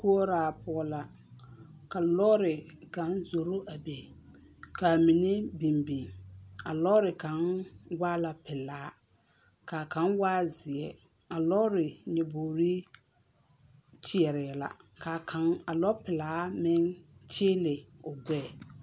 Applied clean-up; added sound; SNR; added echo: none; none; none; none.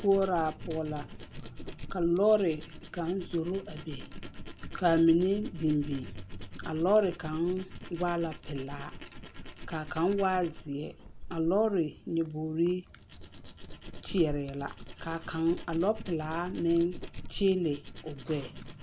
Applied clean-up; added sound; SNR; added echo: none; Tools; 11 dB; none.